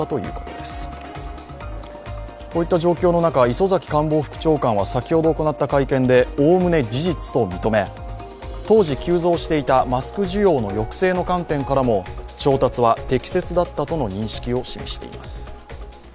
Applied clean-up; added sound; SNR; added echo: none; none; none; none.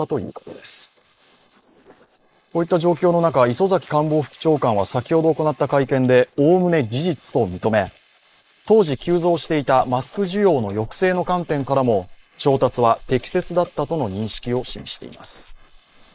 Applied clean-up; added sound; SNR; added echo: neural mask model Resemble Enhance denoiser.